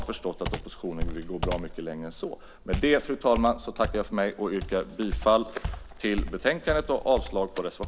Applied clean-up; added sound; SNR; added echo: none; Computer keyboard; 7 dB; none.